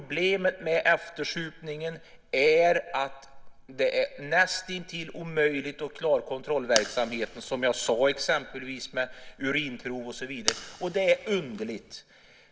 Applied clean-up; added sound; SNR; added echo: none; Fire; 9 dB; none.